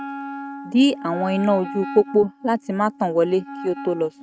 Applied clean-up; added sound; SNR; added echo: neural mask model RNNoise.